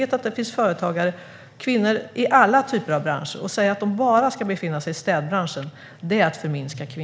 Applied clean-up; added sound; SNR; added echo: none; none; none; none.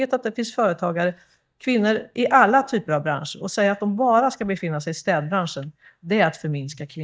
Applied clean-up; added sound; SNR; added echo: neural mask model DeepFilterNet 3.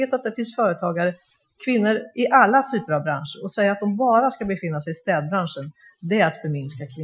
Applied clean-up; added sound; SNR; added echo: classical method Wiener filter.